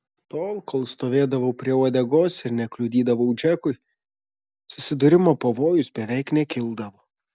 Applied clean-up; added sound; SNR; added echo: none; none; none; none.